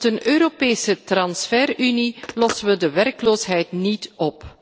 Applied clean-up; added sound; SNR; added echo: neural separator model SepFormer DNS4.